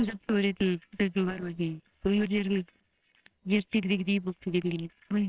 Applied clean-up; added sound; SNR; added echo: neural separator model SepFormer WHAMR!.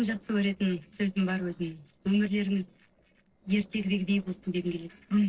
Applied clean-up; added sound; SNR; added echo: neural separator model SepFormer DNS4.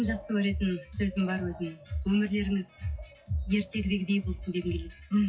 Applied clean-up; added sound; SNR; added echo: classical method WPE with log-MMSE.